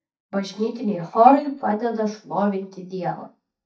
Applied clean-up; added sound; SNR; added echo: neural mask model DeepFilterNet 3.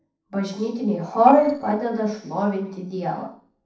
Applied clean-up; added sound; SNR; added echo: neural separator model SepFormer DNS4.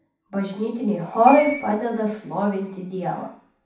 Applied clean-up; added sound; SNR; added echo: none; Screech; 17 dB; reverberation time 0.7 s.